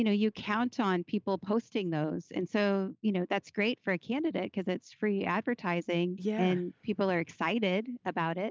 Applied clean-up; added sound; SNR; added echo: none; none; none; none.